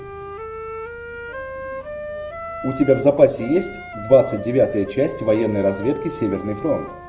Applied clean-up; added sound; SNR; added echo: none; Wind instrument, woodwind instrument; 12 dB; none.